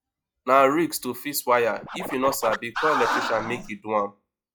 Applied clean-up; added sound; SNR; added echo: classical method log-MMSE.